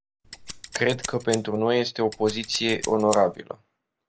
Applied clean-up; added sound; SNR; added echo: none; Scissors; 12 dB; none.